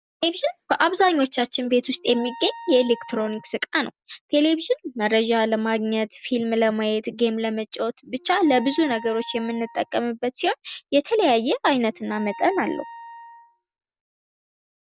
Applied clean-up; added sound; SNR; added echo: none; Wind instrument, woodwind instrument; 19 dB; none.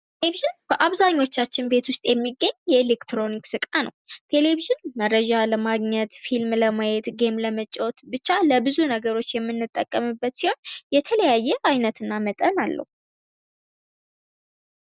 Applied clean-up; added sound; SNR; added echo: none; none; none; none.